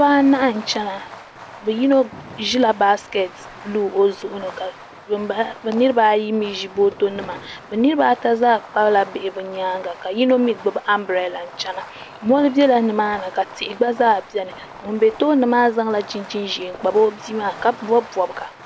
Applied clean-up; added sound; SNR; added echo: none; Fireworks; 18 dB; none.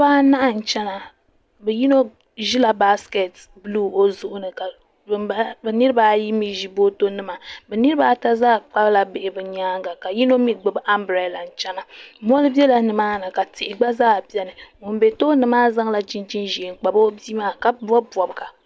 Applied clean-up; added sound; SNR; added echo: none; none; none; none.